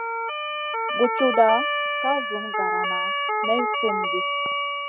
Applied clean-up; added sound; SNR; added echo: classical method spectral subtraction.